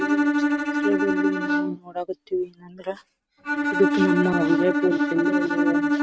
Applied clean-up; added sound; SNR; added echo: neural mask model RNNoise.